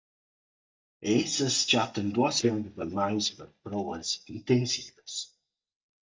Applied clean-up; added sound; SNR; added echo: neural mask model DeepFilterNet 3.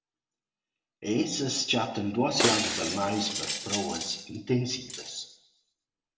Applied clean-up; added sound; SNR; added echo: none; Shatter; 3 dB; reverberation time 0.7 s.